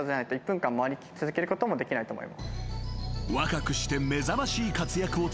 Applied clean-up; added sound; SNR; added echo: none; none; none; none.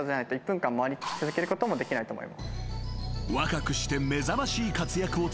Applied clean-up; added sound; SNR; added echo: none; Drill; 11 dB; none.